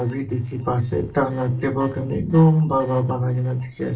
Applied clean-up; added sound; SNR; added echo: neural separator model SepFormer DNS4.